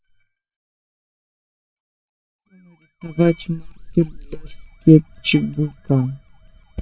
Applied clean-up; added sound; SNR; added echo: neural mask model DeepFilterNet 3.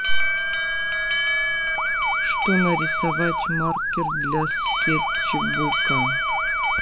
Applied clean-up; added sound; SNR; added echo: none; Alarm + Motor vehicle (road) / Siren; -3 dB; none.